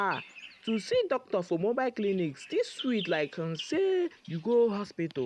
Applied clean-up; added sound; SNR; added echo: none; Bird vocalization, bird call, bird song; 18 dB; none.